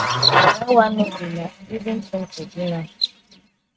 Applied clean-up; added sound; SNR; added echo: neural mask model RNNoise.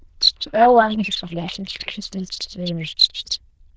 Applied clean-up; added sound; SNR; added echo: neural diffusion model UNIVERSE++.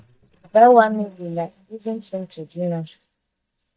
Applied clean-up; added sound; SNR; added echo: neural mask model DeepFilterNet 3.